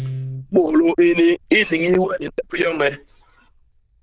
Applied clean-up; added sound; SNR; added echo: neural diffusion model UNIVERSE++.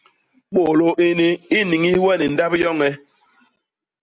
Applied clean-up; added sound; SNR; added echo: none; none; none; none.